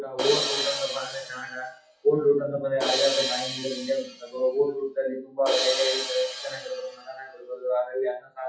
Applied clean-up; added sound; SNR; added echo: classical method WPE with log-MMSE.